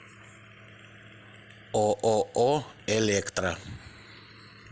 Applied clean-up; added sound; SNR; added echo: none; none; none; none.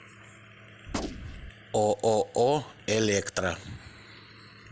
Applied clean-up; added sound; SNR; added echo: none; Gunshot, gunfire; 6 dB; none.